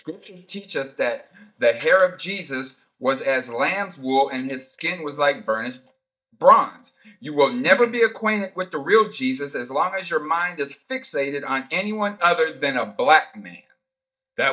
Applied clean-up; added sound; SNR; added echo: neural mask model DeepFilterNet 3.